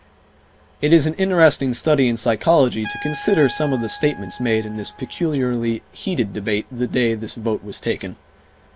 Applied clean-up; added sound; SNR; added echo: none; Trumpet; 19 dB; none.